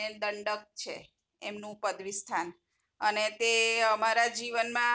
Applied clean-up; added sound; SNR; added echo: none; none; none; none.